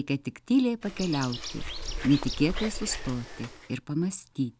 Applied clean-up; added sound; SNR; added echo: none; Bird; 6 dB; none.